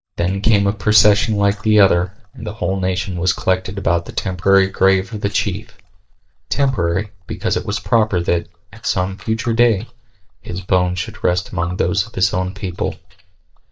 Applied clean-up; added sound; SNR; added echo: neural mask model DeepFilterNet 3.